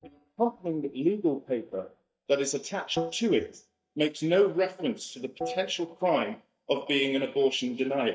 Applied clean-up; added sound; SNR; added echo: neural mask model DeepFilterNet 3.